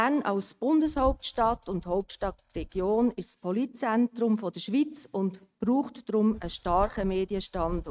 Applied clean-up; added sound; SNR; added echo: neural mask model RNNoise.